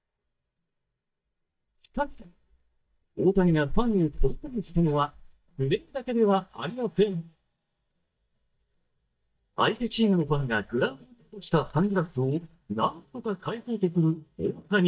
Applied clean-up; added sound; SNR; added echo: neural mask model DeepFilterNet 3.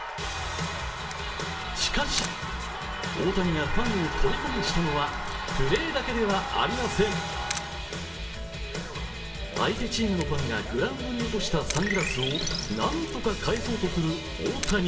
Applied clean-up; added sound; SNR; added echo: none; Camera; 18 dB; reverberation time 2.5 s.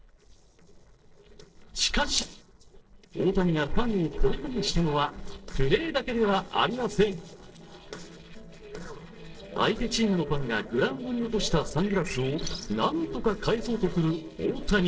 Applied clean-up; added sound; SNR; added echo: neural separator model SepFormer DNS4.